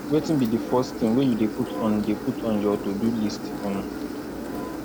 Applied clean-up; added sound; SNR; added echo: none; Engine; 6 dB; none.